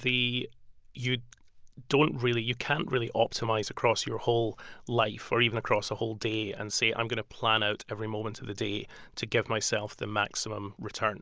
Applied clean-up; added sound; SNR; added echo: none; none; none; none.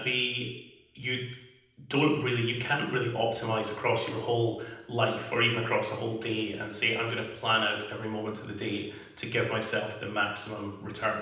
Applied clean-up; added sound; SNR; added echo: none; none; none; reverberation time 0.9 s.